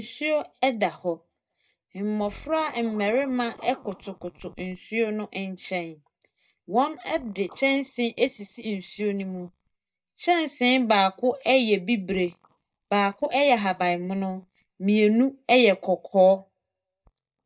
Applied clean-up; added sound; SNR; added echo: neural mask model DeepFilterNet 3.